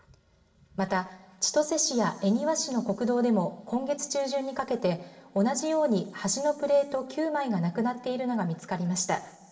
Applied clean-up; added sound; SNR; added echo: none; none; none; reverberation time 2.5 s.